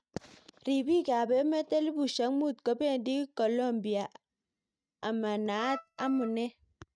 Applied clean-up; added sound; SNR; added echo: neural mask model RNNoise.